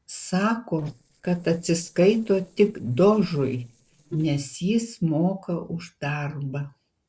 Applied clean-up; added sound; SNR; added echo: neural separator model SepFormer DNS4.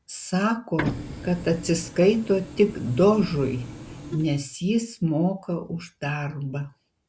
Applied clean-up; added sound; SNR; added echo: none; Printer; 10 dB; none.